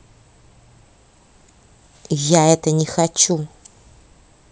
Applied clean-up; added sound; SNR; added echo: none; none; none; none.